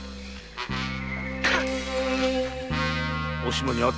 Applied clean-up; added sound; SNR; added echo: none; Bird; 15 dB; none.